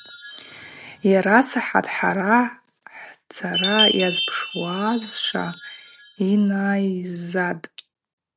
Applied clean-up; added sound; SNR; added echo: none; Chime; 7 dB; none.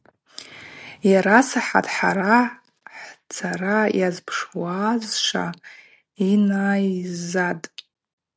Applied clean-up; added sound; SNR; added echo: none; none; none; none.